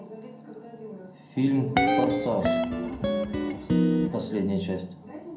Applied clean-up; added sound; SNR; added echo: none; Guitar; -4 dB; reverberation time 0.5 s.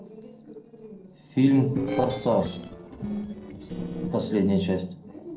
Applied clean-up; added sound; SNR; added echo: neural separator model SepFormer DNS4.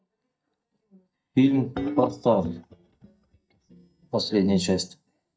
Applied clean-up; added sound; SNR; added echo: neural mask model DeepFilterNet 3.